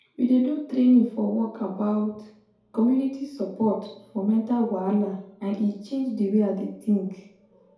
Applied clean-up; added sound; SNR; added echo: none; none; none; reverberation time 2.2 s.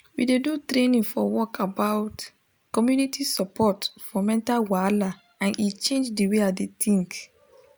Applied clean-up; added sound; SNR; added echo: none; none; none; none.